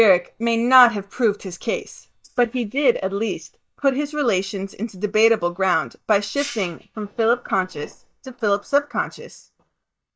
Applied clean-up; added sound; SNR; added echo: neural mask model DeepFilterNet 3.